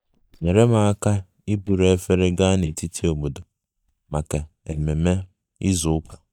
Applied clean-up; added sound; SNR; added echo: neural mask model DeepFilterNet 3.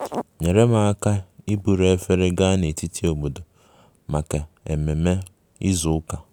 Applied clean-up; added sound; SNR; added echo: none; none; none; none.